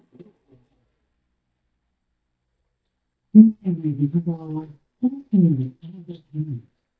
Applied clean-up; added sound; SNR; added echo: neural mask model DeepFilterNet 3.